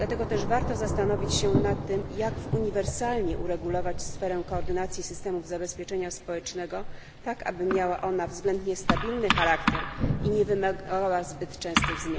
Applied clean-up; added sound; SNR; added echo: none; Thunder / Rain; 4 dB; none.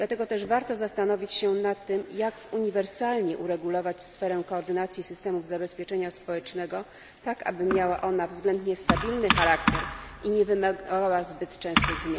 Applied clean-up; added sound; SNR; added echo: none; none; none; none.